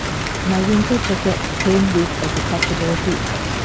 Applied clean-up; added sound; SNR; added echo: none; Rain; 1 dB; none.